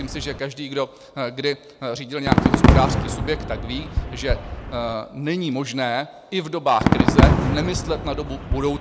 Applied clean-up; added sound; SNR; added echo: none; Fireworks; -4 dB; none.